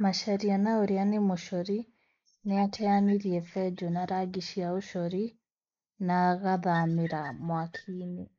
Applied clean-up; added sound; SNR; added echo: neural mask model Resemble Enhance denoiser.